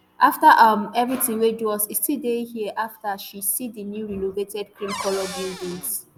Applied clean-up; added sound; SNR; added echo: none; Cupboard open or close / Door; 12 dB; none.